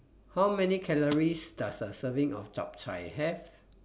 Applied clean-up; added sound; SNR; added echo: none; Rattle (instrument); 13 dB; none.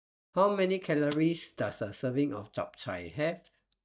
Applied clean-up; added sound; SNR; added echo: neural mask model DeepFilterNet 3.